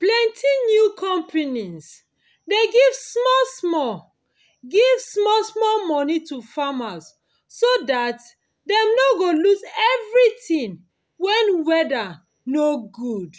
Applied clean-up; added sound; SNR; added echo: none; none; none; none.